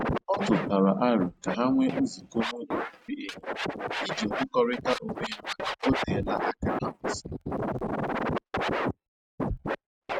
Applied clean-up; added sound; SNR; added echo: neural mask model RNNoise.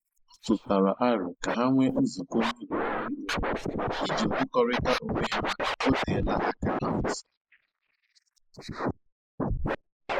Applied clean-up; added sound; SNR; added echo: neural mask model Resemble Enhance denoiser.